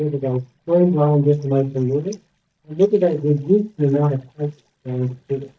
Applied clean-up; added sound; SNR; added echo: neural mask model DeepFilterNet 3.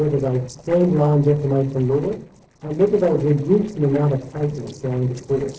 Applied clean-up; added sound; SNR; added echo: neural separator model SepFormer DNS4.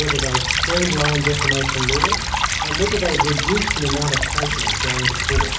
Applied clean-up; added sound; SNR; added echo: none; Stream / Trickle, dribble; -3 dB; reverberation time 0.4 s.